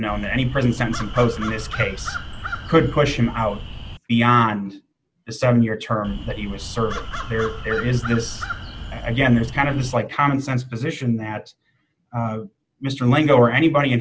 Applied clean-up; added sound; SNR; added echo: none; Crow; 9 dB; none.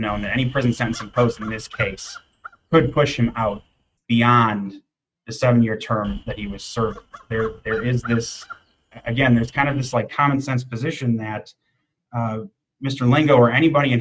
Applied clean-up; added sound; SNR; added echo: neural mask model RNNoise.